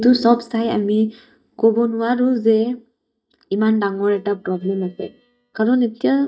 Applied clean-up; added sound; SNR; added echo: neural mask model DeepFilterNet 3.